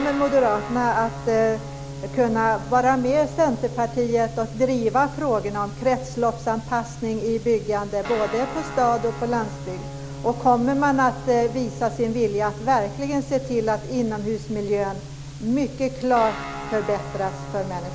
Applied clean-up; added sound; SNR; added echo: none; Guitar; 12 dB; none.